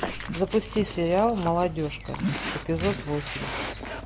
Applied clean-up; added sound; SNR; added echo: none; Dog; 6 dB; none.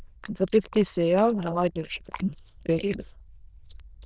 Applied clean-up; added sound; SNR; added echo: neural diffusion model UNIVERSE++.